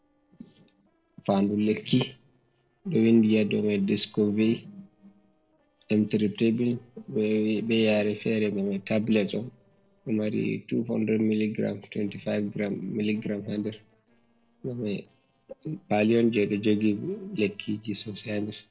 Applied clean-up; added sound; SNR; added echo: neural separator model SepFormer DNS4.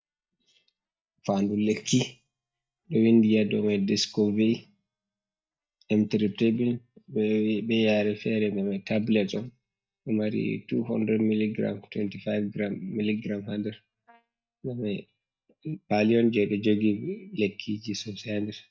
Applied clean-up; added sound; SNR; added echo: neural mask model DeepFilterNet 3.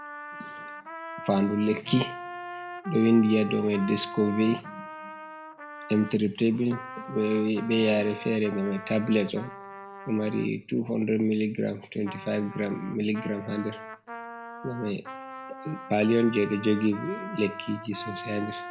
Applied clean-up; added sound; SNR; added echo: none; Trumpet; 13 dB; reverberation time 0.4 s.